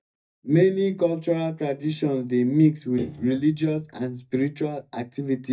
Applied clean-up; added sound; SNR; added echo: neural mask model DeepFilterNet 3.